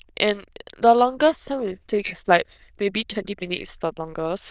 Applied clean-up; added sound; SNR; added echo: neural diffusion model UNIVERSE++.